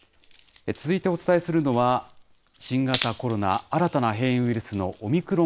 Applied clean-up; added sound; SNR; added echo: none; Wood; 11 dB; none.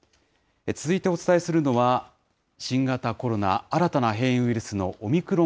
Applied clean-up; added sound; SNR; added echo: none; none; none; none.